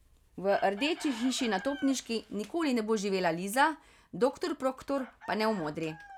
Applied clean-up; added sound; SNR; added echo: none; Chicken, rooster; 19 dB; none.